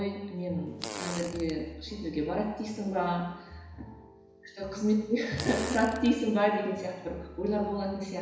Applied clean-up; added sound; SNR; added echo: none; Fart; 9 dB; reverberation time 1.0 s.